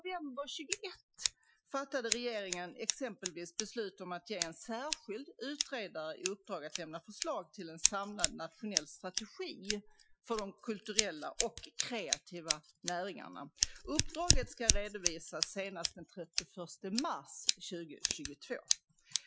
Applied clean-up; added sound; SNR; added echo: classical method Wiener filter.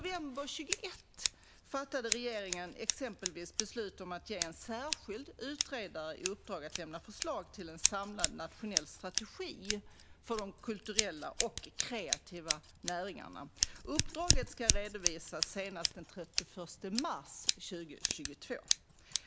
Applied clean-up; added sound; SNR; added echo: none; Scissors; -3 dB; none.